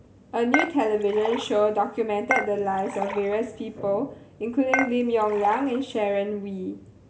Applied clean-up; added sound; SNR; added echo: none; Dishes, pots, and pans / Chink, clink; 6 dB; none.